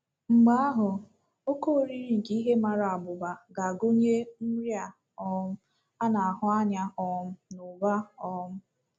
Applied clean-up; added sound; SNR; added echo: none; none; none; none.